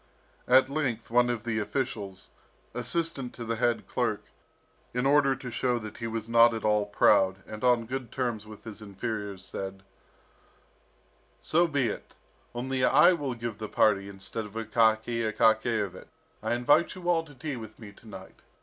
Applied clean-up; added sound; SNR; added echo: none; none; none; none.